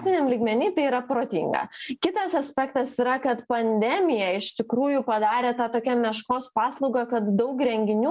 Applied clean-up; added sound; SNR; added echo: none; none; none; none.